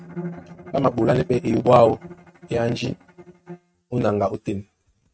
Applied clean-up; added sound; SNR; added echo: neural mask model RNNoise.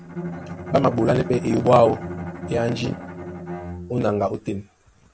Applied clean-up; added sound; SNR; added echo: none; Bowed string instrument; 11 dB; none.